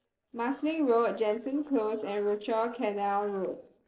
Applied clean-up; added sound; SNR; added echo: neural separator model SepFormer DNS4.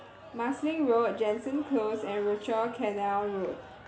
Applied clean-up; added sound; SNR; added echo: none; Crowd / Cheering; 19 dB; none.